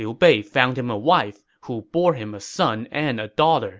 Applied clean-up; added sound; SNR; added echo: none; none; none; none.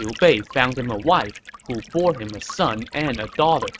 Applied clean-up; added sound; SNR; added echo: neural mask model RNNoise.